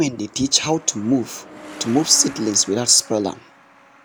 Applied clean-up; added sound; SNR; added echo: none; Truck; 19 dB; none.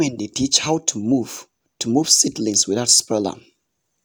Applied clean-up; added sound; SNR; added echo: none; none; none; none.